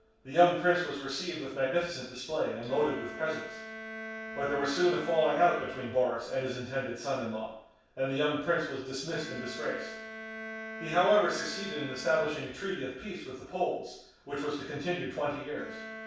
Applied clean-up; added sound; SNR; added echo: none; Bowed string instrument; 14 dB; reverberation time 0.7 s.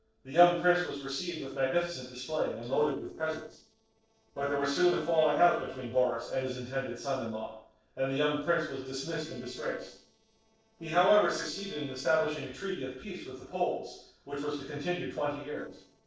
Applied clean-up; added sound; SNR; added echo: neural separator model SepFormer DNS4.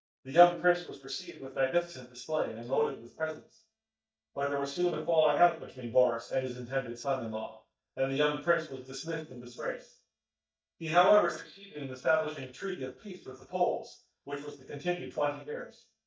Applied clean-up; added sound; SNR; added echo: neural mask model DeepFilterNet 3.